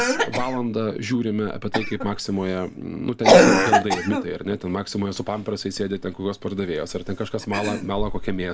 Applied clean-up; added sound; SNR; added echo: none; Cough; -2 dB; none.